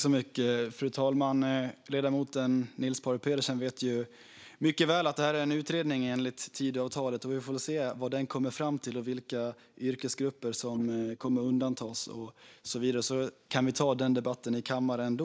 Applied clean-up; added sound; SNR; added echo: neural mask model Resemble Enhance denoiser.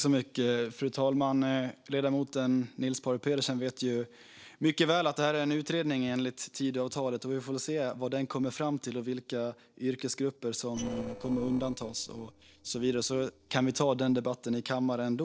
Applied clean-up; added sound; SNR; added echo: neural separator model SepFormer DNS4.